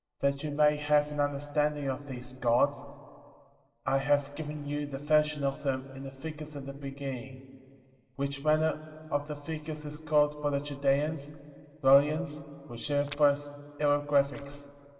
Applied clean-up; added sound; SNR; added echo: neural separator model SepFormer DNS4.